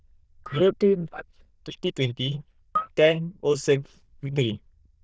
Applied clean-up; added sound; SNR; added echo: neural diffusion model UNIVERSE++.